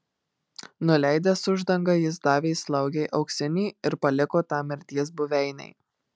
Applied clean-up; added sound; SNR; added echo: none; none; none; none.